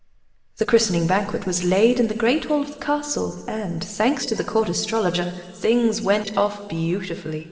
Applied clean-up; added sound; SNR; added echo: neural separator model SepFormer DNS4.